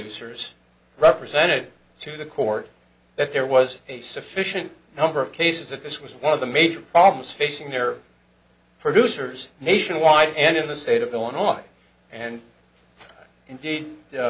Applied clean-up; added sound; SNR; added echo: none; none; none; none.